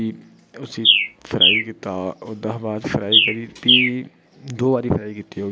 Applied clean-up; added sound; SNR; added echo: none; Bird; -4 dB; none.